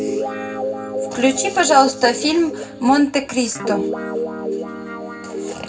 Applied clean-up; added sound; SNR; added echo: none; Guitar; 6 dB; reverberation time 0.3 s.